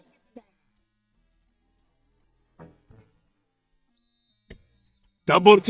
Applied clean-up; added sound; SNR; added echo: neural mask model DeepFilterNet 3.